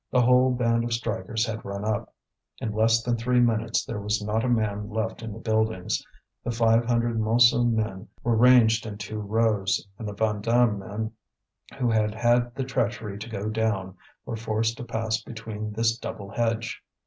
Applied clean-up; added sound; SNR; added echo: none; none; none; none.